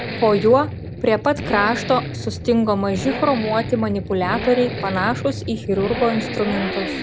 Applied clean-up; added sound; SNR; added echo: none; Accelerating, revving, vroom; 7 dB; none.